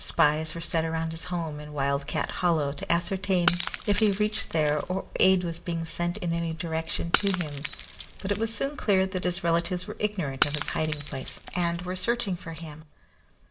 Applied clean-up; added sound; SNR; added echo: none; Shatter / Crushing; 10 dB; reverberation time 0.3 s.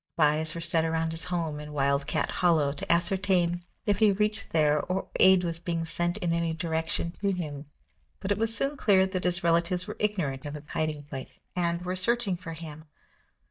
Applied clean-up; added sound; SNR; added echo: neural mask model DeepFilterNet 3.